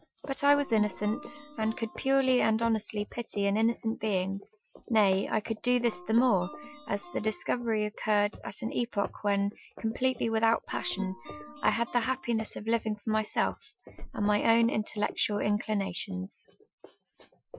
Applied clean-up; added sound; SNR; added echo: classical method Wiener filter.